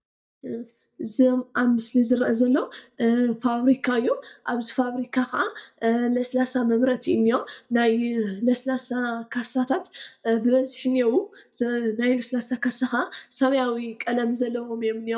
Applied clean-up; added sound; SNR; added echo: neural mask model DeepFilterNet 3.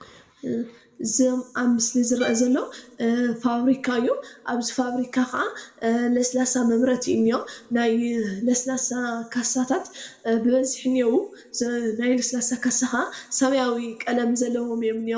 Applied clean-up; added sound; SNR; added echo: none; Bowed string instrument; 19 dB; reverberation time 0.9 s.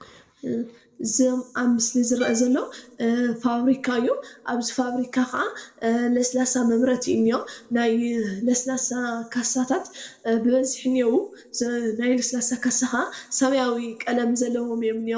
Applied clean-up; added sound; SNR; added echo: neural separator model SepFormer DNS4.